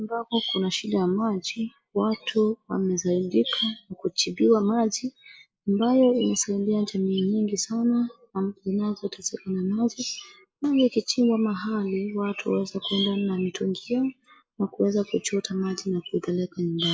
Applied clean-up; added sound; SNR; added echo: neural mask model Resemble Enhance denoiser.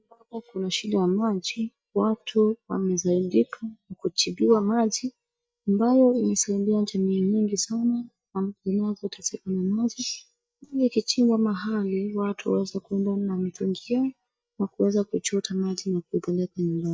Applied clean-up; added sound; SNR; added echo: neural mask model DeepFilterNet 3.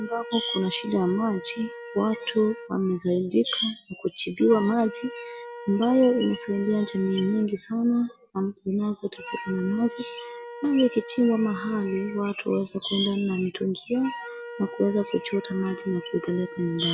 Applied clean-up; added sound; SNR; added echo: none; Wind instrument, woodwind instrument; 15 dB; none.